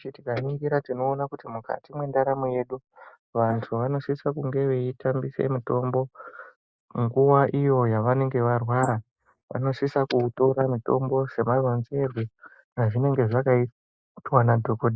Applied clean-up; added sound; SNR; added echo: neural mask model Resemble Enhance denoiser.